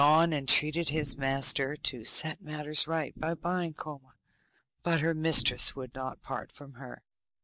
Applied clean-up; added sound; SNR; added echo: neural mask model DeepFilterNet 3.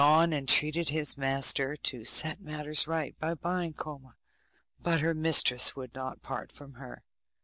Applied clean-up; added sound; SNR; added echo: none; none; none; none.